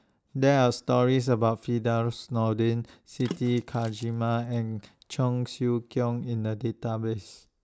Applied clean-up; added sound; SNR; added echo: none; Water / Splash, splatter; 19 dB; none.